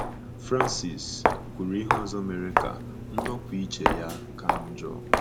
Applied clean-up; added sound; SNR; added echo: none; Walk, footsteps; -4 dB; none.